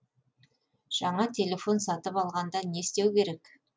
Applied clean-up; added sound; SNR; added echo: none; none; none; none.